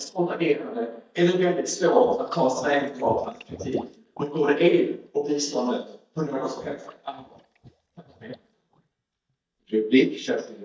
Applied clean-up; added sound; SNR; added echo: neural mask model DeepFilterNet 3.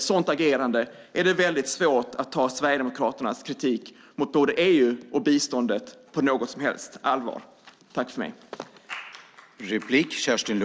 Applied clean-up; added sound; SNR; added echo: none; none; none; none.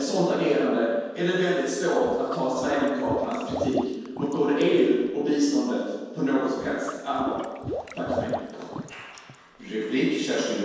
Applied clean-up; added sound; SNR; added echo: none; Liquid; 11 dB; reverberation time 1.2 s.